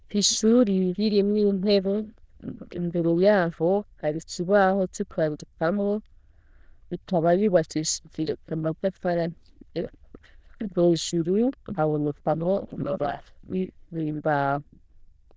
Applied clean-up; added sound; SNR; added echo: neural diffusion model UNIVERSE++.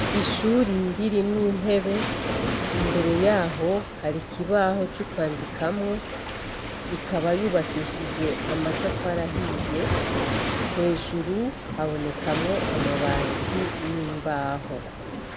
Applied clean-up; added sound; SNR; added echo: none; Waves, surf; 3 dB; none.